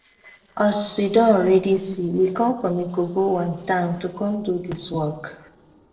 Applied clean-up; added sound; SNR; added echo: neural separator model SepFormer DNS4.